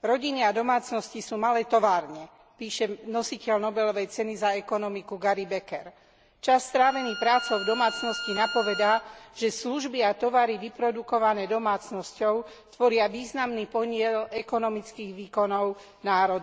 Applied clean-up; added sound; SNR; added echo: none; Bowed string instrument; 9 dB; none.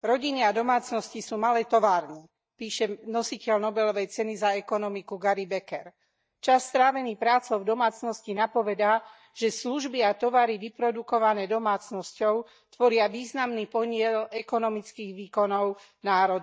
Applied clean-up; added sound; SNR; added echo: neural mask model DeepFilterNet 3.